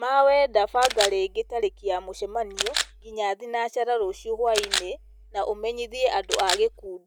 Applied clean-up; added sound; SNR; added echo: none; Camera; 8 dB; none.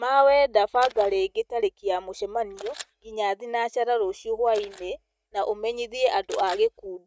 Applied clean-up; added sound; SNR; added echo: neural mask model RNNoise.